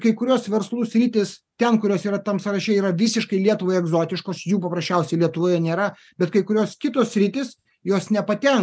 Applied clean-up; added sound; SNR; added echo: none; none; none; none.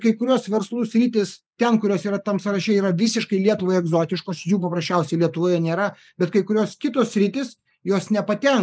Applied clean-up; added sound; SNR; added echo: neural mask model Resemble Enhance denoiser.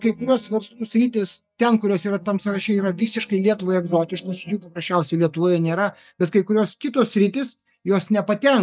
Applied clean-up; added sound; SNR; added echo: neural mask model DeepFilterNet 3.